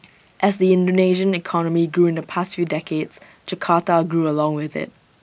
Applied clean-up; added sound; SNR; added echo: none; none; none; none.